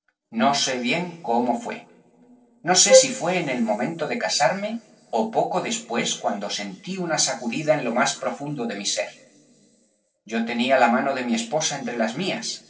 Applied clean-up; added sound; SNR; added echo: neural separator model SepFormer DNS4.